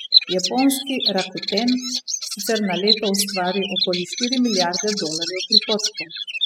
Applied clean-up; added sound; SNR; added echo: classical method spectral subtraction.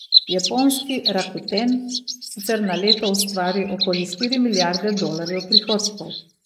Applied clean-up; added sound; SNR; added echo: neural mask model Resemble Enhance denoiser.